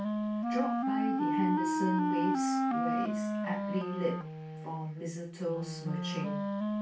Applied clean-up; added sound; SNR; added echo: none; Wind instrument, woodwind instrument; -5 dB; reverberation time 0.3 s.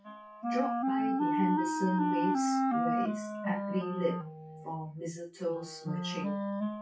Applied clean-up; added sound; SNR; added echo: classical method WPE with log-MMSE.